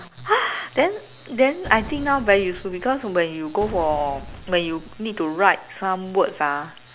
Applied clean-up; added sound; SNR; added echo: none; Boom; 14 dB; none.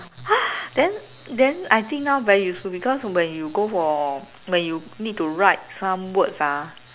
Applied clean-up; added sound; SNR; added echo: none; none; none; none.